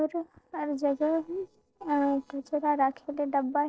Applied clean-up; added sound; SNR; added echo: neural separator model SepFormer DNS4.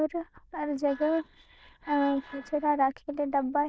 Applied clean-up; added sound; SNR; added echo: neural diffusion model UNIVERSE++.